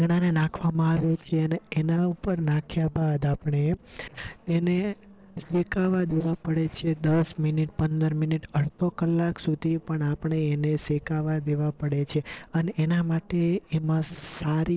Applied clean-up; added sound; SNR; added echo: neural separator model SepFormer DNS4.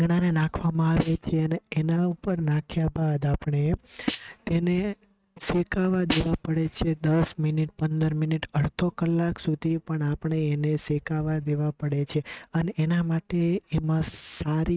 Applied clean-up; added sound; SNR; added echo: neural mask model RNNoise.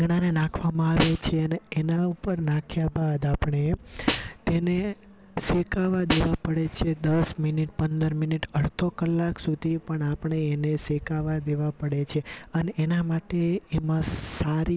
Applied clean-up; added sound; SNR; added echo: none; Snare drum; 8 dB; none.